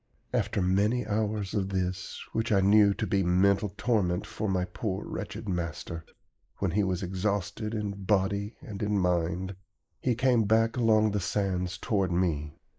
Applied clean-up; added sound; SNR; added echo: neural mask model Resemble Enhance denoiser.